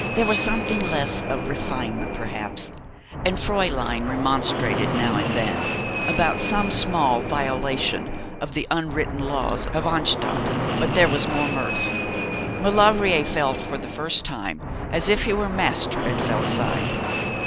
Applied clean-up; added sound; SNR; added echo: none; Fixed-wing aircraft, airplane; 2 dB; none.